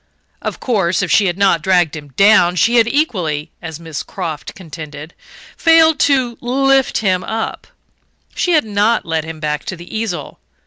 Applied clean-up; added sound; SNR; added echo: none; none; none; none.